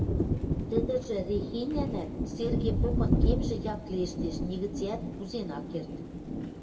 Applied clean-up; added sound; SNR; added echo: none; Thunder; -4 dB; reverberation time 0.8 s.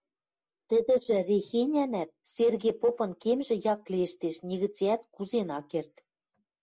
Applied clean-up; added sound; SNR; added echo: none; none; none; none.